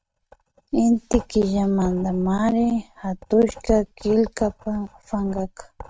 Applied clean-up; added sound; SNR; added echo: neural mask model RNNoise.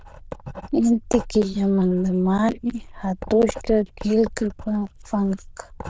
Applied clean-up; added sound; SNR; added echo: neural diffusion model UNIVERSE++.